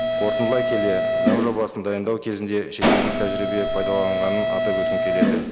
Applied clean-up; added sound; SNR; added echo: none; Mechanisms; -3 dB; none.